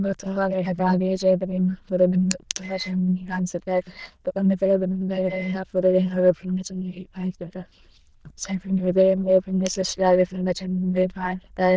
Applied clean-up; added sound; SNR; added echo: neural diffusion model UNIVERSE++.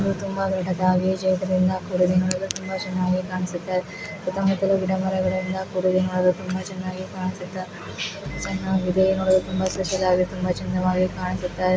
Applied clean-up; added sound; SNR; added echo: none; Microwave oven; 17 dB; none.